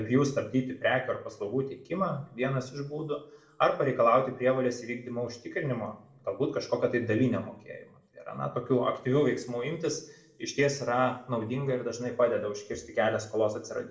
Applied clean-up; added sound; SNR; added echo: none; none; none; reverberation time 0.5 s.